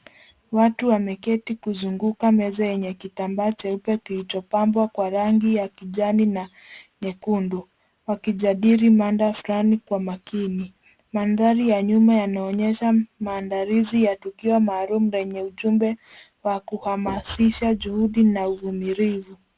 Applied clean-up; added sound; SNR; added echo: none; none; none; none.